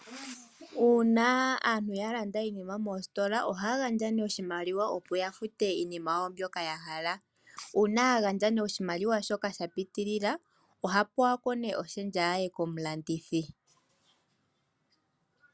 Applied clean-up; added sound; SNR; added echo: none; none; none; none.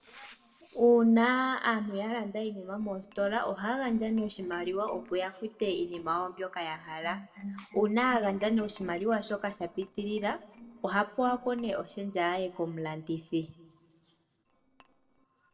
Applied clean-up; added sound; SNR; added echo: neural separator model SepFormer DNS4.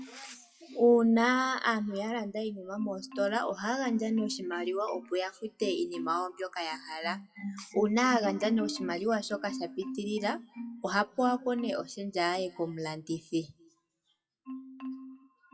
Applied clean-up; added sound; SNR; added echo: classical method WPE with log-MMSE.